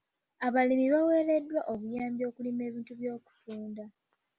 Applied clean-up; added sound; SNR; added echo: none; none; none; none.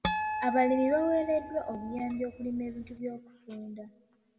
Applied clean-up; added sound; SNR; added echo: none; Harp; 6 dB; reverberation time 1.5 s.